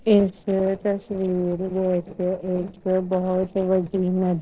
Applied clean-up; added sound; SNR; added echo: neural separator model SepFormer DNS4.